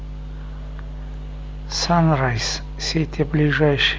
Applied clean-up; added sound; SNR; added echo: none; none; none; none.